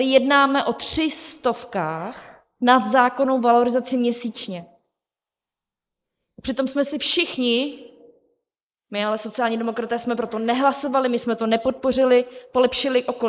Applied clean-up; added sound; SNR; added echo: neural mask model Resemble Enhance denoiser.